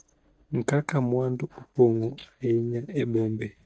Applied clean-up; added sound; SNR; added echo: neural mask model DeepFilterNet 3.